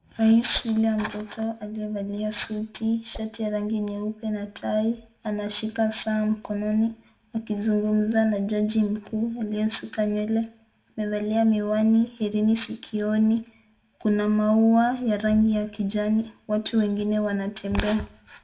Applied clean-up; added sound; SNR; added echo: none; Whoosh, swoosh, swish; 19 dB; reverberation time 0.5 s.